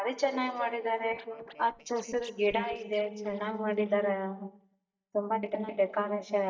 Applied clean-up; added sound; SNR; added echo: neural mask model DeepFilterNet 3.